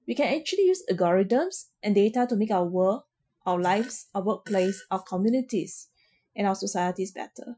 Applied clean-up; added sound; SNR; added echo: classical method Wiener filter.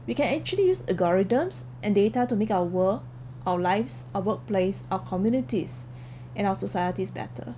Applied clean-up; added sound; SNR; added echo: none; none; none; none.